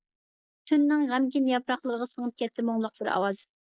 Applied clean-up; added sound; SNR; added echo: neural mask model Resemble Enhance denoiser.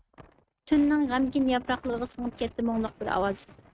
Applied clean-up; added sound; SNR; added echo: neural mask model RNNoise.